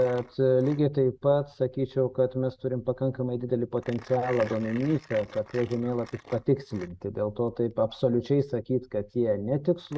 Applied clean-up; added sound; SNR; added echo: neural mask model RNNoise.